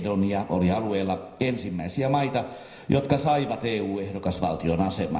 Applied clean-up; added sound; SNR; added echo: none; none; none; reverberation time 0.9 s.